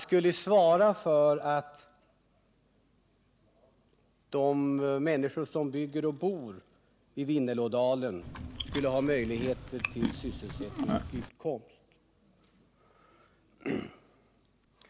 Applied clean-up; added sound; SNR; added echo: none; Chewing, mastication; 6 dB; none.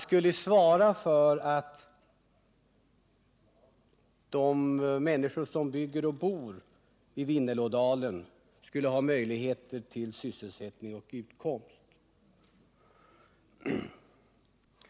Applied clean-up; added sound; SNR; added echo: none; none; none; none.